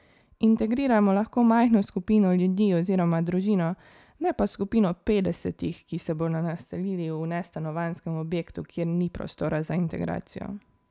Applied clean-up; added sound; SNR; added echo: none; none; none; none.